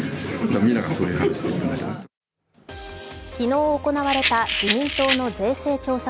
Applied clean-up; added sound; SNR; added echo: none; Rattle; 3 dB; none.